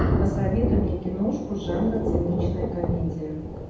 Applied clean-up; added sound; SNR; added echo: none; Thunder; -2 dB; reverberation time 0.9 s.